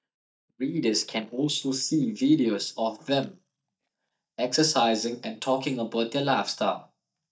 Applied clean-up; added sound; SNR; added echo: neural mask model DeepFilterNet 3.